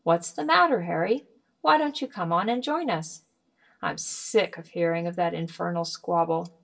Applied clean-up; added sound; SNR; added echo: none; none; none; reverberation time 0.2 s.